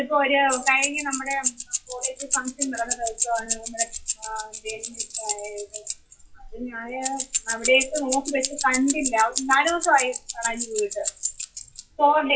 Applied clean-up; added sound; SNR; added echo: classical method WPE with log-MMSE.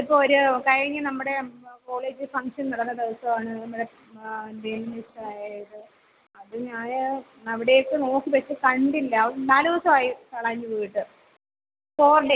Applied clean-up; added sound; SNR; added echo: none; none; none; none.